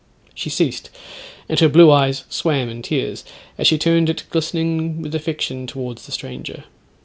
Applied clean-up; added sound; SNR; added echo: none; none; none; none.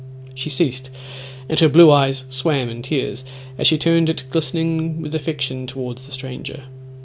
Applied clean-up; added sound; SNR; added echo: none; Organ; 16 dB; none.